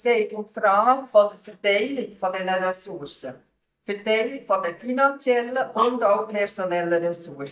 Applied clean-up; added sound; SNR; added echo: neural mask model DeepFilterNet 3.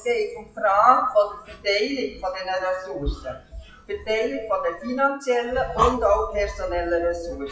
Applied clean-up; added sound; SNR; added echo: classical method WPE with log-MMSE.